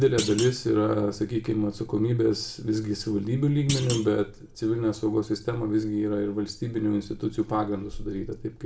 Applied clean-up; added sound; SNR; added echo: none; Thump, thud; 10 dB; reverberation time 0.3 s.